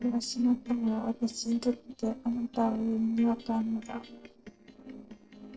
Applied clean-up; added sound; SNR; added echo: neural separator model SepFormer DNS4.